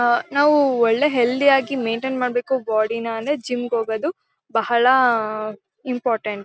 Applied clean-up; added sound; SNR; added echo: none; none; none; none.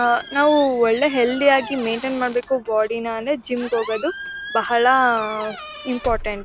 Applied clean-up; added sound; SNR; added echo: none; Squeak; 14 dB; none.